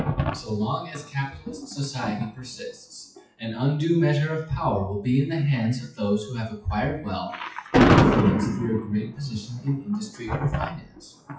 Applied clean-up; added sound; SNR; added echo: classical method WPE with log-MMSE.